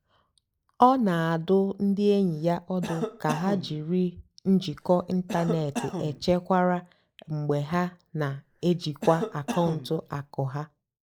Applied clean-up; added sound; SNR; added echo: neural mask model Resemble Enhance denoiser.